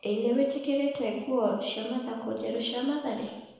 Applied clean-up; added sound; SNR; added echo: none; none; none; reverberation time 0.9 s.